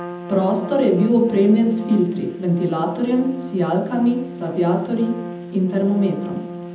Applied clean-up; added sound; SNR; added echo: none; Trumpet; 12 dB; reverberation time 0.8 s.